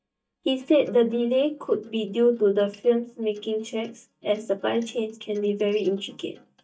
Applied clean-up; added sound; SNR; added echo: neural mask model DeepFilterNet 3.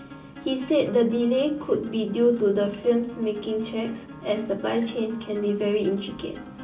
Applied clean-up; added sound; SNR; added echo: none; Acoustic guitar; 17 dB; reverberation time 0.2 s.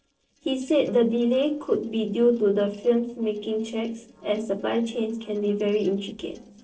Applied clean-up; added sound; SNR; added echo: neural separator model SepFormer DNS4.